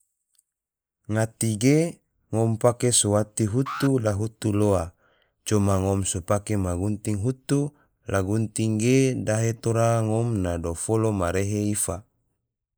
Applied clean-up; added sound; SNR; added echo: neural mask model Resemble Enhance denoiser.